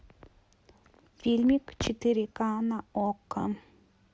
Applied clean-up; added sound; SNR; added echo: none; none; none; none.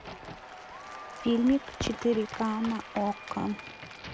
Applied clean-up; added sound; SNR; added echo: none; Applause / Crowd / Cheering + Crack; 12 dB; none.